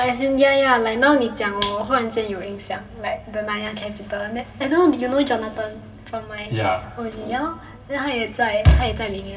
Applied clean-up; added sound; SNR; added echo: none; none; none; reverberation time 1.7 s.